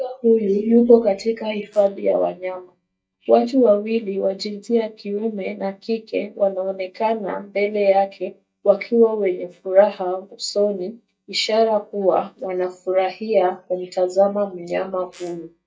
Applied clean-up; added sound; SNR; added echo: neural mask model DeepFilterNet 3.